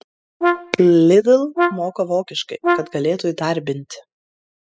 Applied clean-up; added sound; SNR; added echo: classical method spectral subtraction.